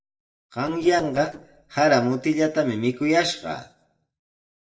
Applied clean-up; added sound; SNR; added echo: neural separator model SepFormer DNS4.